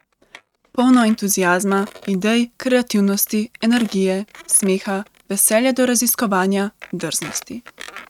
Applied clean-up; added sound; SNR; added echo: neural mask model RNNoise.